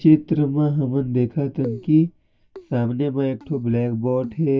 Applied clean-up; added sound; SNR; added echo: neural mask model DeepFilterNet 3.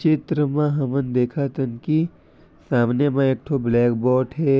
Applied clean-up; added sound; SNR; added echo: none; none; none; none.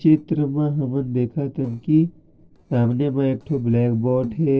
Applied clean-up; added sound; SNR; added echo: neural separator model SepFormer DNS4.